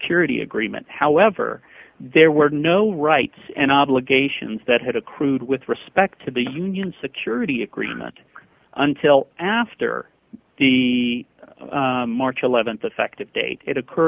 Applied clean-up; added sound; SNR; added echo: none; none; none; none.